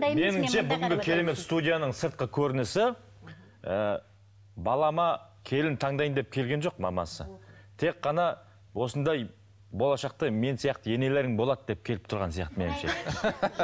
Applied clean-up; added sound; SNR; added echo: none; none; none; none.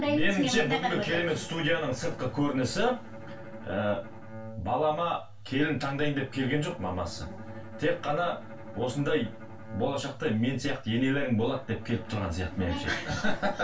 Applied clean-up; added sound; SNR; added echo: none; Bowed string instrument; 16 dB; reverberation time 0.2 s.